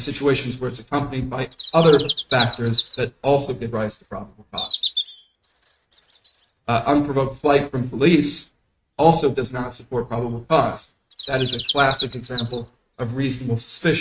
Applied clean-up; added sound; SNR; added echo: neural mask model RNNoise.